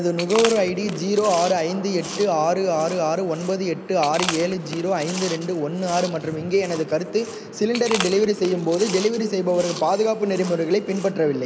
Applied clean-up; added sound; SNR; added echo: none; Chewing, mastication; 12 dB; none.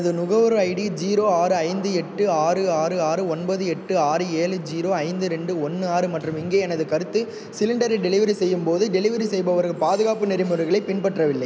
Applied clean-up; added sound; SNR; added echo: none; none; none; none.